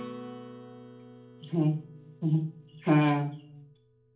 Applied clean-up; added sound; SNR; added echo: none; Acoustic guitar; 17 dB; reverberation time 0.4 s.